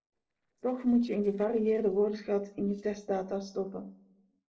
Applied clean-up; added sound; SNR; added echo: neural separator model SepFormer DNS4.